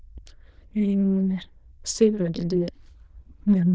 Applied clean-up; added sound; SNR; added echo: neural diffusion model UNIVERSE++.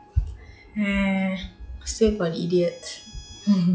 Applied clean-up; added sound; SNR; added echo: classical method log-MMSE.